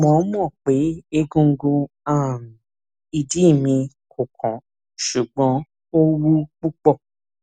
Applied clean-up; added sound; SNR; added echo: none; none; none; none.